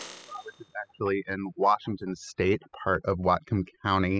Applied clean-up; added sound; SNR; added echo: classical method spectral subtraction.